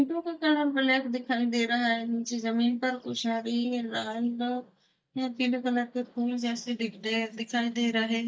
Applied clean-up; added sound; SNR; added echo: neural mask model DeepFilterNet 3.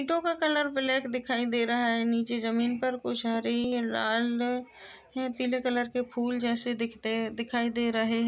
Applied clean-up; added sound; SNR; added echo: none; none; none; none.